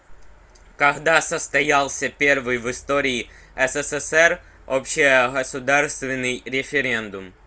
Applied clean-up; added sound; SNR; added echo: none; none; none; none.